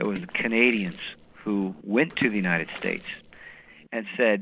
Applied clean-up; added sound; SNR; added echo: neural separator model SepFormer DNS4.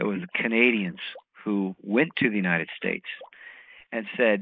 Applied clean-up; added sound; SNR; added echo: neural mask model Resemble Enhance denoiser.